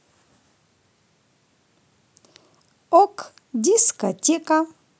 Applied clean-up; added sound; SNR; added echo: none; none; none; none.